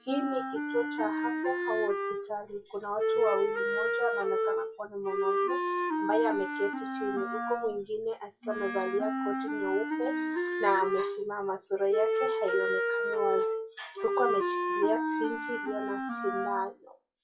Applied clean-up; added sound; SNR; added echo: classical method WPE with log-MMSE.